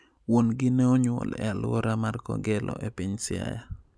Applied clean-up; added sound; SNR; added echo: none; none; none; none.